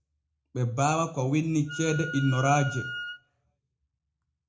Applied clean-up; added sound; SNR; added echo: none; Wind instrument, woodwind instrument; 10 dB; reverberation time 0.4 s.